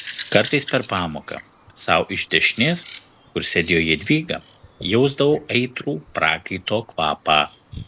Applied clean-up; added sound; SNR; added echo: none; Bird vocalization, bird call, bird song; 19 dB; none.